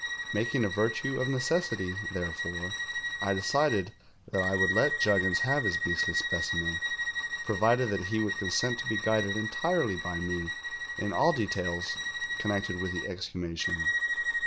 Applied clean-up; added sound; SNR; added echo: none; Bowed string instrument; 2 dB; none.